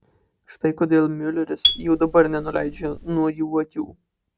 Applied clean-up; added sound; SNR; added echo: none; Marimba, xylophone; 4 dB; none.